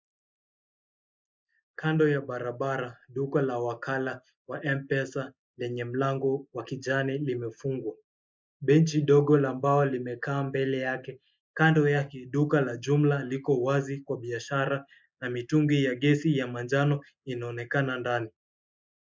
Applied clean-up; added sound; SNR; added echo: neural mask model Resemble Enhance denoiser.